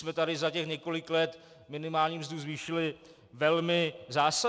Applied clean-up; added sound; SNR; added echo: none; none; none; none.